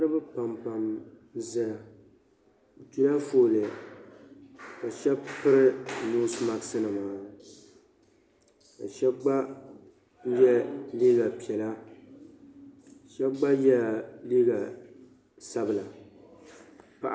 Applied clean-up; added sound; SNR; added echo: none; none; none; none.